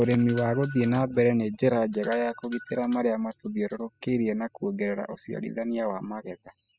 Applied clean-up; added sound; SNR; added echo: classical method spectral subtraction.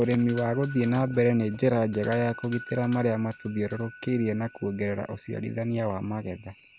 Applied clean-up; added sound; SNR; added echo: none; Doorbell; 20 dB; none.